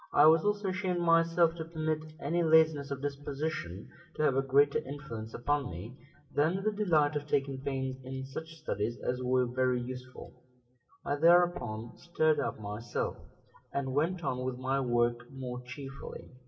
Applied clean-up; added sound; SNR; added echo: none; none; none; reverberation time 0.8 s.